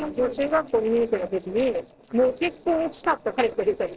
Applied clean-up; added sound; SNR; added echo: neural separator model SepFormer DNS4.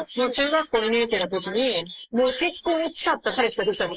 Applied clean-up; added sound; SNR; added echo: neural mask model Resemble Enhance denoiser.